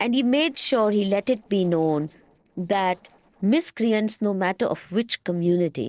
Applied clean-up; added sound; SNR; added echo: neural separator model SepFormer DNS4.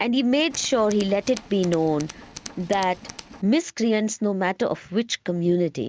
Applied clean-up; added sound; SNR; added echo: none; Tools; 17 dB; none.